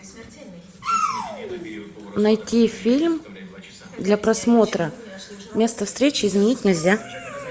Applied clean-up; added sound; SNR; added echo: none; none; none; none.